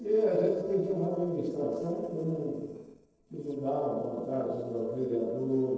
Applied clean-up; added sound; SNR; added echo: neural separator model SepFormer DNS4.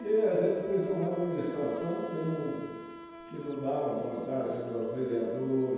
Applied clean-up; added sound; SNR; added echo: none; Insect; 14 dB; reverberation time 1.2 s.